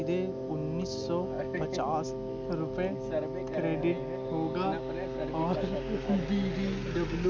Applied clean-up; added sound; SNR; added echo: none; Wind instrument, woodwind instrument; 4 dB; none.